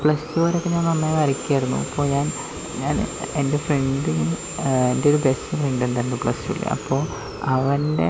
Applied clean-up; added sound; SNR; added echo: none; Sawing; 15 dB; none.